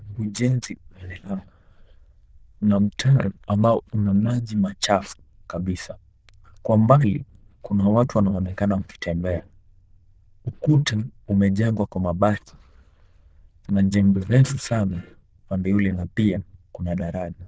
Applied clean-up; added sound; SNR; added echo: neural diffusion model UNIVERSE++.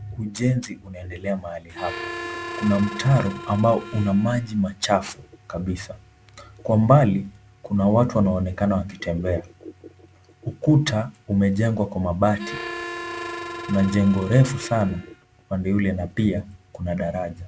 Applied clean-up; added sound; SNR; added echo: none; Harmonica; 11 dB; none.